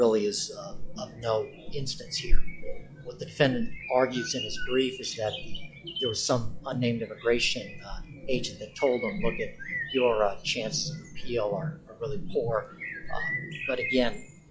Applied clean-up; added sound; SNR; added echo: classical method log-MMSE.